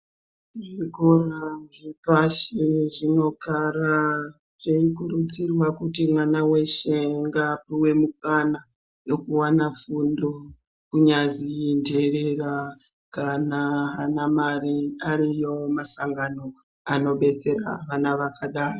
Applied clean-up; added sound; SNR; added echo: none; none; none; none.